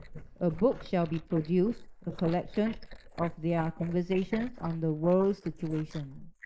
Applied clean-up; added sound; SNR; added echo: neural mask model Resemble Enhance denoiser.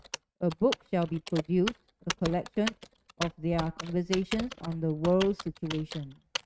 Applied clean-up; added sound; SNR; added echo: neural mask model RNNoise.